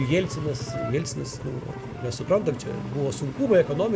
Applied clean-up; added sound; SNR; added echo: none; Engine; 9 dB; reverberation time 0.6 s.